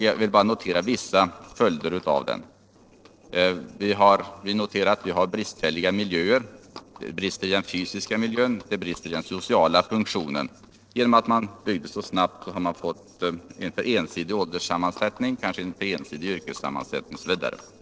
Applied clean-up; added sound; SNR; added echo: neural separator model SepFormer DNS4.